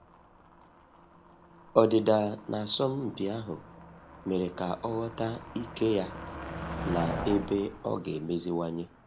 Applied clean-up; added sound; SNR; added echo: none; Motor vehicle (road); 11 dB; none.